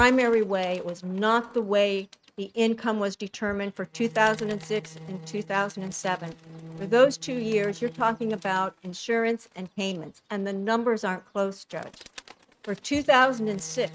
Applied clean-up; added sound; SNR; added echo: neural mask model RNNoise.